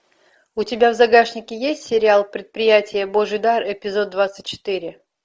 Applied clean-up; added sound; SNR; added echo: none; none; none; none.